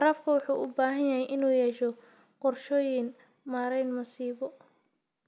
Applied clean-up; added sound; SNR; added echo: none; none; none; none.